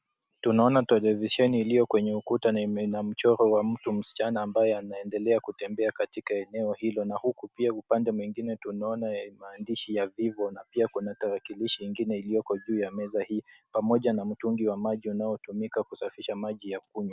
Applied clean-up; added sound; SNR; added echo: none; none; none; none.